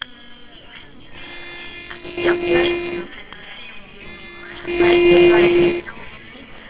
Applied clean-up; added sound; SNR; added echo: neural separator model SepFormer WHAMR!.